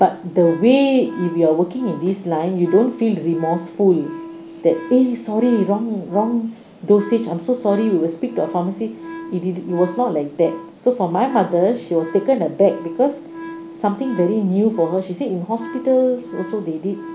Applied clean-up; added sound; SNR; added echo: none; Wind instrument, woodwind instrument; 15 dB; none.